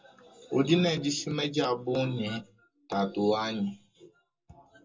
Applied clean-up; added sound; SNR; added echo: none; none; none; reverberation time 0.2 s.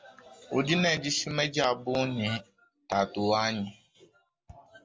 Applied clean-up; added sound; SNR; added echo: none; none; none; none.